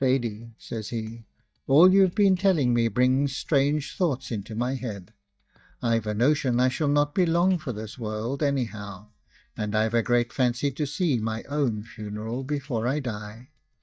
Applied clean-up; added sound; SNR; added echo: neural mask model DeepFilterNet 3.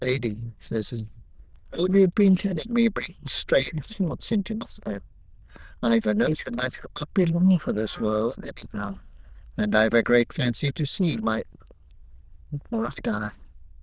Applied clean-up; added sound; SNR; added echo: neural diffusion model UNIVERSE++.